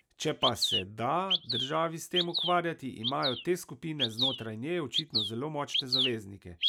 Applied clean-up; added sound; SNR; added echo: none; Bird vocalization, bird call, bird song; 1 dB; none.